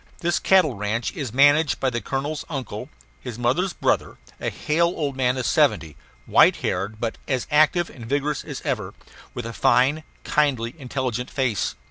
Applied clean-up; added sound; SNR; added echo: none; none; none; none.